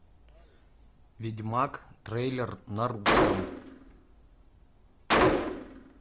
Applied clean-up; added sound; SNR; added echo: none; Gunshot, gunfire; -5 dB; none.